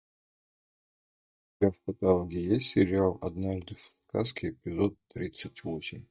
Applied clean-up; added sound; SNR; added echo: neural mask model DeepFilterNet 3.